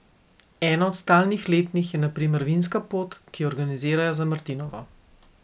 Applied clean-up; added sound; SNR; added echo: none; none; none; none.